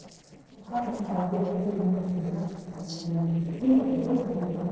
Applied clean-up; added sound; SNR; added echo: neural separator model SepFormer DNS4.